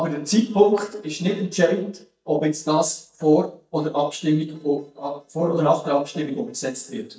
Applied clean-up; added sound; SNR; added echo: neural mask model DeepFilterNet 3.